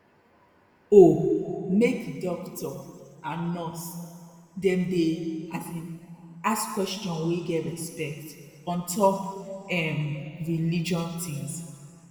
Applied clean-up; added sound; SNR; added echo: none; none; none; reverberation time 1.9 s.